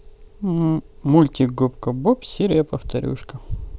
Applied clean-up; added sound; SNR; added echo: none; none; none; none.